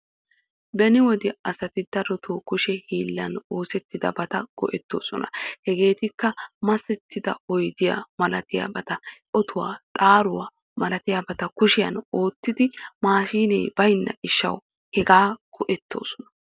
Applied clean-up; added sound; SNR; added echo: none; none; none; none.